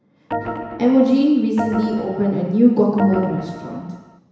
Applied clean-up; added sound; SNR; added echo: none; Organ; 11 dB; reverberation time 1.0 s.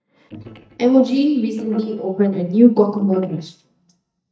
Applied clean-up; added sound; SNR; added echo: neural mask model DeepFilterNet 3.